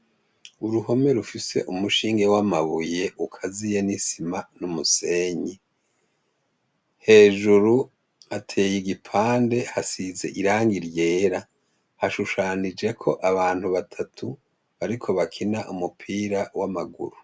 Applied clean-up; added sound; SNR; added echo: none; none; none; none.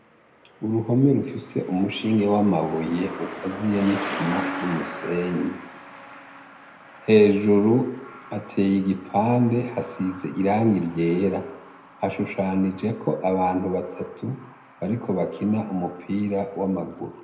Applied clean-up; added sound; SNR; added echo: none; Truck; 14 dB; reverberation time 0.7 s.